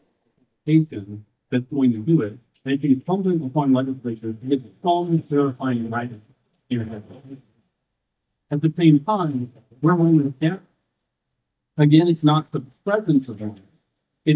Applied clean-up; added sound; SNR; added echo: neural mask model DeepFilterNet 3.